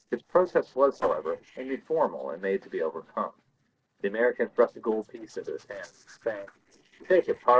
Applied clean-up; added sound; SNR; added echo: neural separator model SepFormer DNS4.